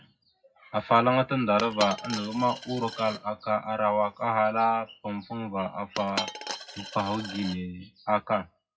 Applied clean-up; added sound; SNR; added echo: classical method WPE with log-MMSE.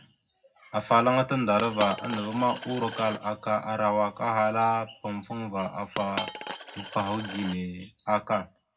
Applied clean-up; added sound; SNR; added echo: none; Coin (dropping); 12 dB; reverberation time 0.3 s.